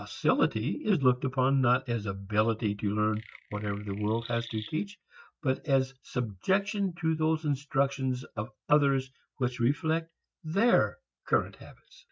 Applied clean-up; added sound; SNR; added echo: neural mask model RNNoise.